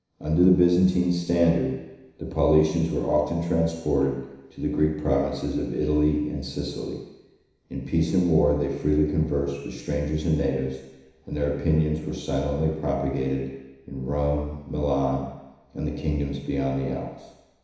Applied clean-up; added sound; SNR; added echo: none; none; none; reverberation time 1.0 s.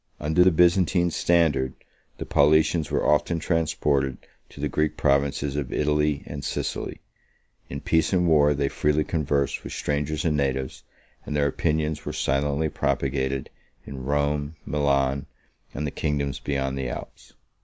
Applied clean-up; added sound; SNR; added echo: none; none; none; none.